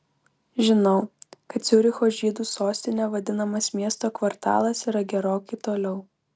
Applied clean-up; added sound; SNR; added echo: none; none; none; none.